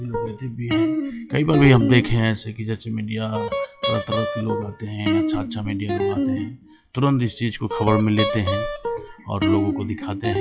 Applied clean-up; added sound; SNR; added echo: classical method WPE with log-MMSE.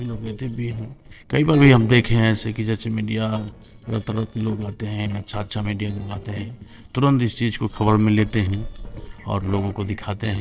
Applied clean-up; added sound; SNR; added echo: neural separator model SepFormer DNS4.